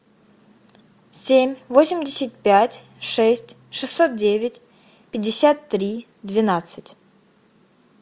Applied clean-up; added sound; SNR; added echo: none; none; none; none.